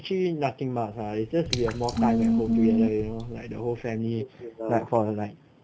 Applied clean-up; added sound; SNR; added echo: none; Drip / Water; 13 dB; none.